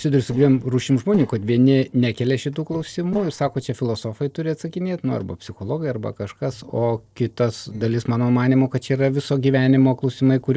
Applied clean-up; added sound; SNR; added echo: neural separator model SepFormer DNS4.